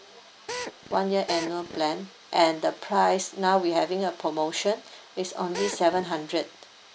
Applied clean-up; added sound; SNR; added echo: none; Drill; 11 dB; none.